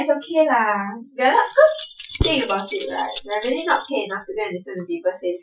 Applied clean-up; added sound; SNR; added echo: classical method Wiener filter.